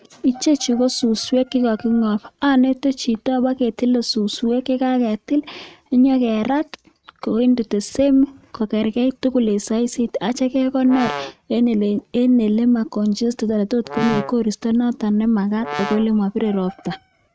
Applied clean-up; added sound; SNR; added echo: neural mask model RNNoise.